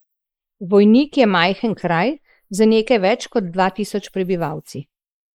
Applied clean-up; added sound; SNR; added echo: neural mask model Resemble Enhance denoiser.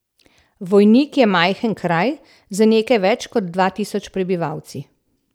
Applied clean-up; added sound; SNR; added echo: none; none; none; none.